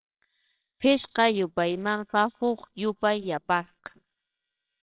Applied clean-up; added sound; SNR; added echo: neural separator model SepFormer WHAMR!.